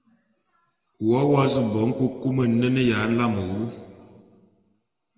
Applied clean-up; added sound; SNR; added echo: none; none; none; reverberation time 1.7 s.